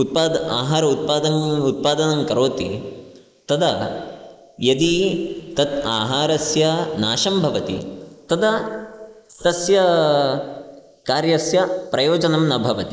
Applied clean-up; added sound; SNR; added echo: neural mask model Resemble Enhance denoiser.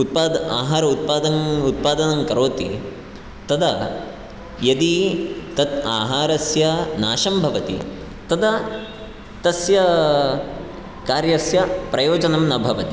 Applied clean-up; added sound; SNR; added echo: none; none; none; none.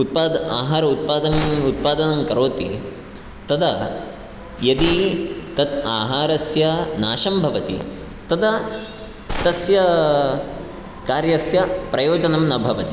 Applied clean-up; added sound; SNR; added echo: none; Gunshot, gunfire; 10 dB; none.